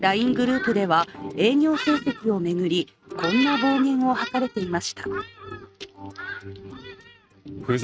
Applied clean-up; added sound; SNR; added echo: neural mask model RNNoise.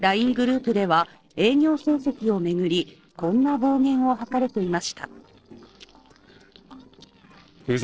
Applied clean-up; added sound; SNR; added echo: neural separator model SepFormer DNS4.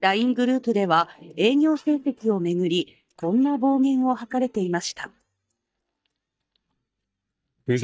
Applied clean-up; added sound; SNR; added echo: neural mask model DeepFilterNet 3.